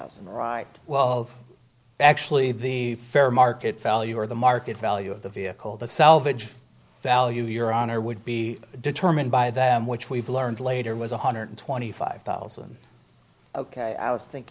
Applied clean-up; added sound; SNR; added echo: none; none; none; none.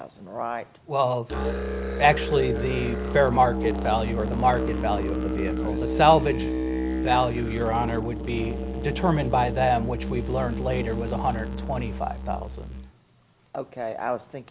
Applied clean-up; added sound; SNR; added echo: none; Musical instrument; 4 dB; none.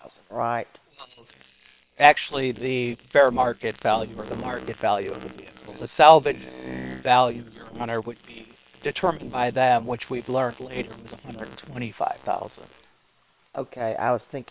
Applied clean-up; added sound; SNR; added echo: neural separator model SepFormer WHAM!.